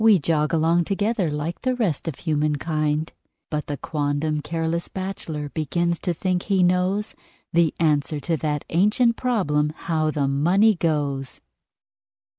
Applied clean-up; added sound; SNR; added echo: none; none; none; none.